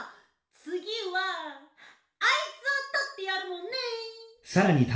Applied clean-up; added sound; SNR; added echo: none; none; none; reverberation time 0.5 s.